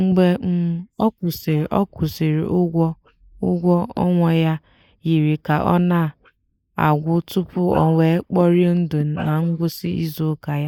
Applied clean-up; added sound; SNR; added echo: neural mask model Resemble Enhance denoiser.